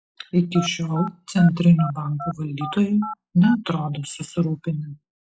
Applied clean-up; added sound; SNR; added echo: classical method log-MMSE.